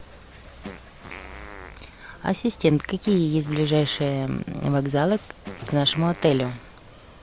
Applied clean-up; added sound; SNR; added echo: none; Fart; 19 dB; none.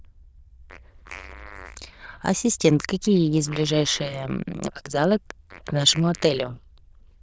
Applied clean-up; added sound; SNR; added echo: neural diffusion model UNIVERSE++.